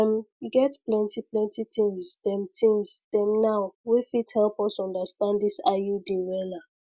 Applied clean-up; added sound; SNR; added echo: none; none; none; none.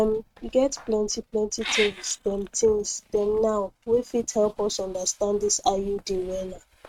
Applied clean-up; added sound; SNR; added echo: neural mask model RNNoise.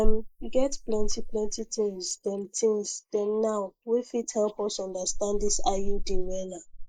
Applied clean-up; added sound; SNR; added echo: neural mask model Resemble Enhance denoiser.